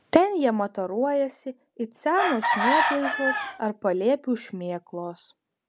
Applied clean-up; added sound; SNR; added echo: none; Chicken, rooster; 1 dB; none.